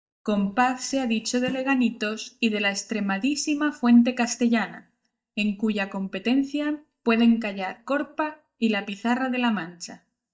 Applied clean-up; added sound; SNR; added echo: neural mask model DeepFilterNet 3.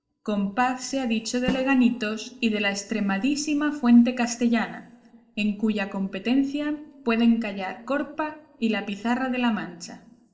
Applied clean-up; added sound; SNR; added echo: neural separator model SepFormer DNS4.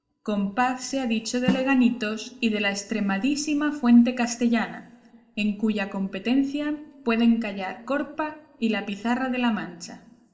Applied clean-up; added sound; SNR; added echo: none; Drum; 12 dB; reverberation time 1.6 s.